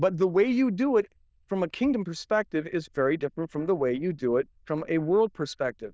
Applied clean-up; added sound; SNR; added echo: neural diffusion model UNIVERSE++.